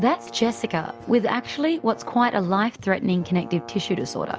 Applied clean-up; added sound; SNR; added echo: none; Brass instrument; 18 dB; none.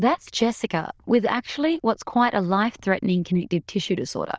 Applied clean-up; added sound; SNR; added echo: neural diffusion model UNIVERSE++.